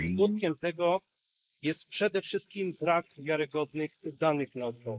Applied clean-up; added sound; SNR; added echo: neural mask model Resemble Enhance denoiser.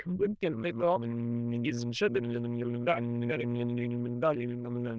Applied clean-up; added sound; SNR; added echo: neural diffusion model UNIVERSE++.